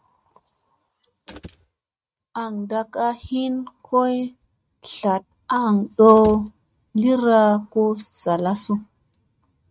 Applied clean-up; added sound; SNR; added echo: neural mask model RNNoise.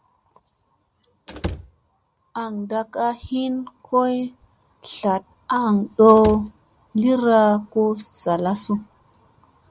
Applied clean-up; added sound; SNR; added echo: none; Slam / Wood; 10 dB; none.